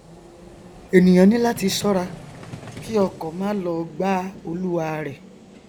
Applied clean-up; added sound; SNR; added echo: none; Vehicle; 18 dB; none.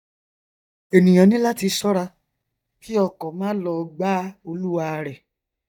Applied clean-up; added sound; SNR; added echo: neural mask model DeepFilterNet 3.